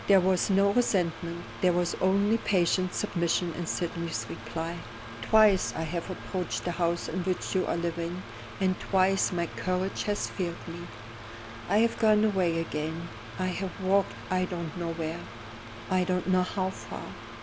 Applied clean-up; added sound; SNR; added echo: none; Mechanical fan; 13 dB; none.